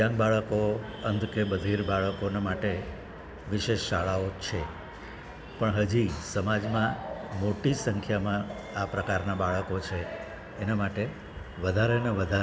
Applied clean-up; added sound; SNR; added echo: none; none; none; none.